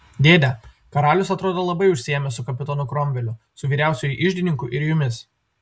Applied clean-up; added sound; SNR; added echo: none; none; none; none.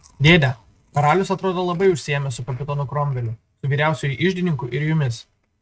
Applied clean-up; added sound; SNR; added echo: neural mask model RNNoise.